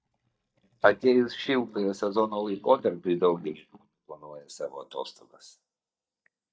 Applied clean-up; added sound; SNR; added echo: neural mask model DeepFilterNet 3.